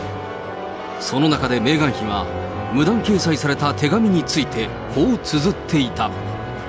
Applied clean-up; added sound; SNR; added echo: none; Organ; 12 dB; none.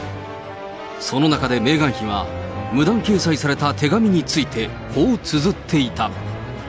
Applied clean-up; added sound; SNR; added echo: none; none; none; none.